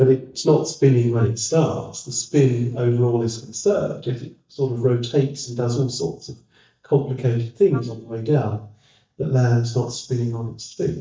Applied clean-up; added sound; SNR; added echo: neural mask model DeepFilterNet 3.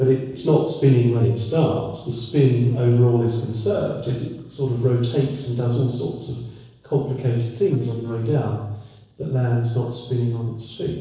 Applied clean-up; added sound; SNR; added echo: neural separator model SepFormer DNS4.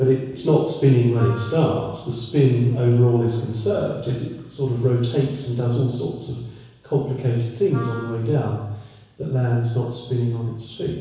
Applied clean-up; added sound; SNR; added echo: none; Wind instrument, woodwind instrument; 17 dB; reverberation time 1.1 s.